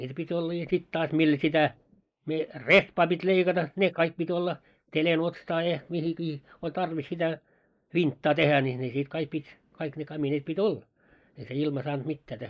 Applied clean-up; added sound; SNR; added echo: neural mask model Resemble Enhance denoiser.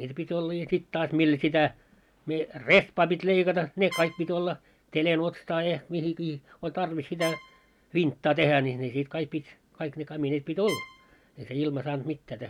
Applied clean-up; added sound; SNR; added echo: none; Trumpet; 13 dB; none.